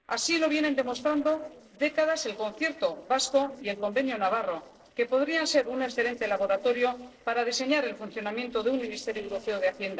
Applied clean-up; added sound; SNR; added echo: neural separator model SepFormer DNS4.